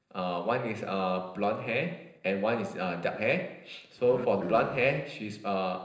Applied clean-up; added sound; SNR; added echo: neural separator model SepFormer DNS4.